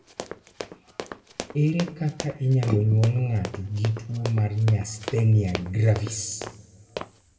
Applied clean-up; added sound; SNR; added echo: none; Run; 13 dB; reverberation time 1.2 s.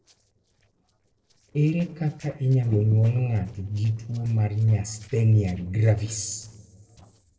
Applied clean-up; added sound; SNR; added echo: neural separator model SepFormer DNS4.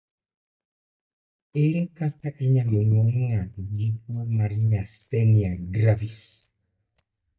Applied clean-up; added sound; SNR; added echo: neural mask model DeepFilterNet 3.